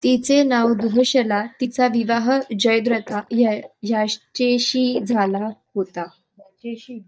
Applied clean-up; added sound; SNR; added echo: neural mask model DeepFilterNet 3.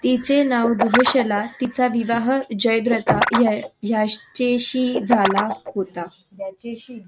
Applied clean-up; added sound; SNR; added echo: neural mask model RNNoise.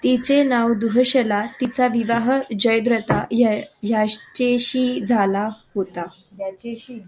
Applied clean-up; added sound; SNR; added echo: none; none; none; none.